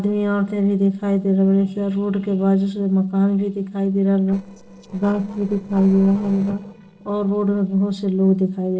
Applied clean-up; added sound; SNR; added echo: neural separator model SepFormer DNS4.